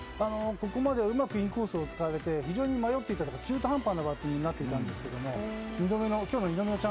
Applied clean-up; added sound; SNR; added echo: none; none; none; none.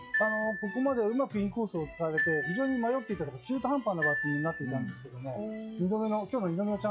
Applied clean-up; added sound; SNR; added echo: classical method log-MMSE.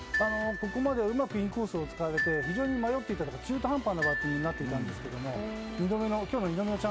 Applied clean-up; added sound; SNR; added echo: none; Glockenspiel; 6 dB; none.